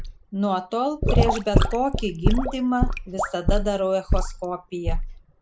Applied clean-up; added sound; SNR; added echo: none; Sink (filling or washing) / Gurgling / Liquid; -2 dB; none.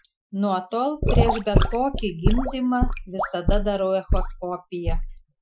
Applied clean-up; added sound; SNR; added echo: classical method Wiener filter.